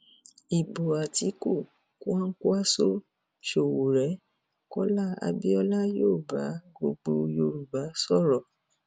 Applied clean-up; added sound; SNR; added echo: none; none; none; none.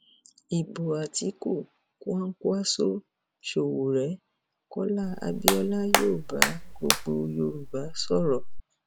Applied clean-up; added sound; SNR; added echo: none; Hands; 0 dB; none.